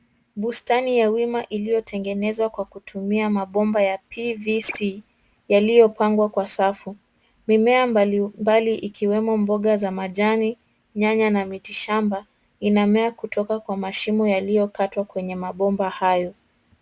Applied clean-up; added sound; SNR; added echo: none; none; none; none.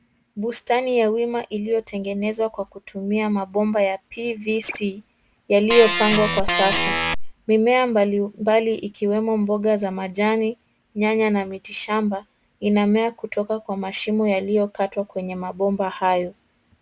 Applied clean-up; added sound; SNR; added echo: none; Organ; -1 dB; none.